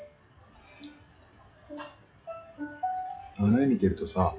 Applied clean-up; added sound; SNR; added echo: classical method WPE with log-MMSE.